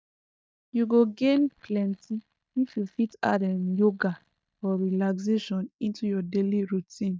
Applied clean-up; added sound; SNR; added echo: neural mask model DeepFilterNet 3.